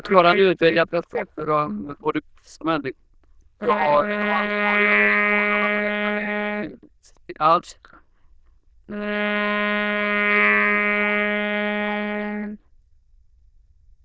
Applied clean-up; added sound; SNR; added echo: neural diffusion model UNIVERSE++.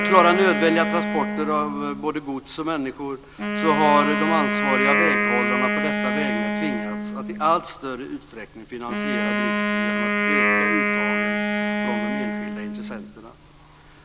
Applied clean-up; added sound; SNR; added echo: none; Wind instrument, woodwind instrument; -1 dB; none.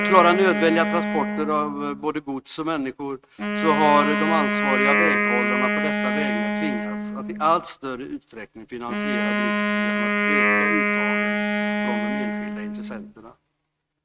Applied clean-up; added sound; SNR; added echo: neural mask model RNNoise.